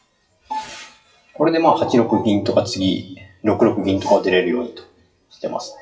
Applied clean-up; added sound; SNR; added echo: classical method WPE with log-MMSE.